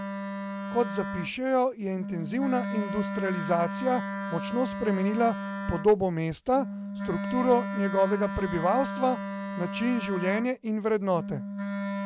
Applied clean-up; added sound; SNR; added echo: none; Wind instrument, woodwind instrument; 6 dB; none.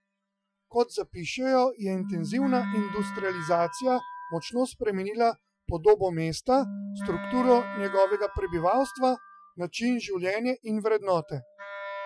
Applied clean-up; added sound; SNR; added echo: classical method Wiener filter.